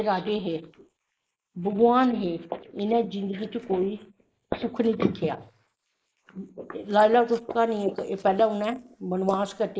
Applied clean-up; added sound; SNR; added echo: neural mask model Resemble Enhance denoiser.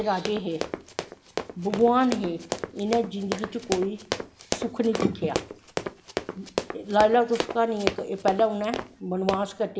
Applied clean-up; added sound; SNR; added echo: none; Run; 6 dB; none.